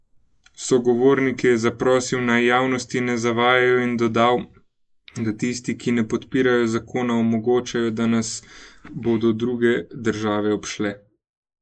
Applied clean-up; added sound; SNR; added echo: neural mask model Resemble Enhance denoiser.